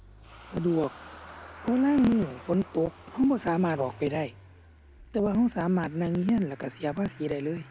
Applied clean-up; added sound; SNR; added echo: none; Engine starting / Motor vehicle (road); 20 dB; none.